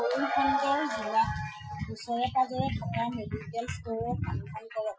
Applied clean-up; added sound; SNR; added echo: classical method Wiener filter.